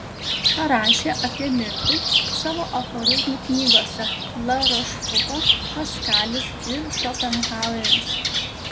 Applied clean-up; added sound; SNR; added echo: none; Bird; -4 dB; none.